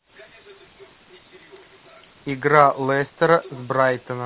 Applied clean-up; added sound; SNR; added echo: none; none; none; none.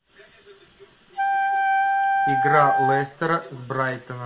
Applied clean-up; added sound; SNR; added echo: none; Wind instrument, woodwind instrument; -4 dB; reverberation time 0.5 s.